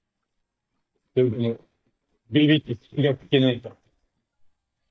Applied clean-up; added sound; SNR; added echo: neural mask model DeepFilterNet 3.